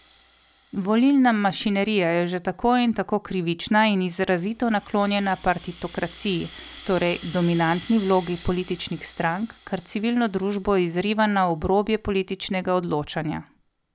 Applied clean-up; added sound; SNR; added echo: none; Rattle (instrument); 4 dB; none.